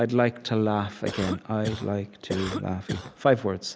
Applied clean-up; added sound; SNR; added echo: none; Cough; 9 dB; none.